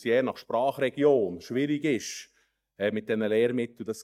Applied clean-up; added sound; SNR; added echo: neural mask model DeepFilterNet 3.